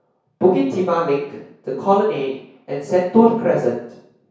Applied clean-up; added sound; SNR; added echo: none; none; none; reverberation time 0.6 s.